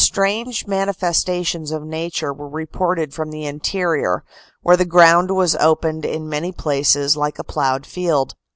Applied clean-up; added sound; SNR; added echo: none; none; none; none.